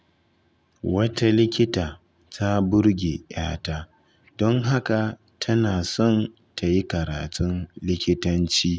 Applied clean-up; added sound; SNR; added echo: none; none; none; none.